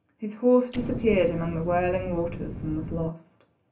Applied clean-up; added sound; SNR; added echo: none; Explosion; 9 dB; reverberation time 0.3 s.